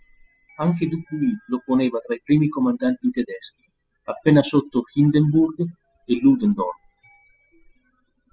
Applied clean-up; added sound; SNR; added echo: classical method spectral subtraction.